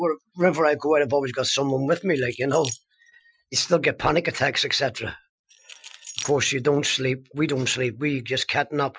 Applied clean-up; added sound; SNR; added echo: classical method Wiener filter.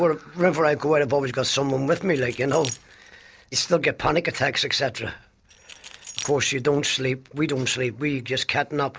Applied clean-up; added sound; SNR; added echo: none; Keys jangling; 19 dB; none.